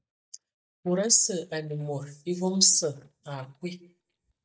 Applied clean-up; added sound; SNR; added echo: neural mask model DeepFilterNet 3.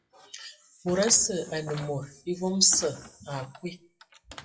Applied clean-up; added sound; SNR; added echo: classical method WPE with log-MMSE.